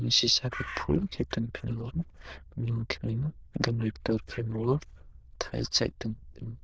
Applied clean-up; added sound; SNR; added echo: neural diffusion model UNIVERSE++.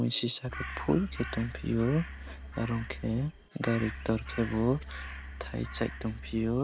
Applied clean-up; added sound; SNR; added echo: none; Crow + Engine; 10 dB; none.